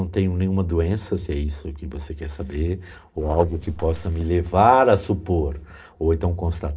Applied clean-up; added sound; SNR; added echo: neural separator model SepFormer DNS4.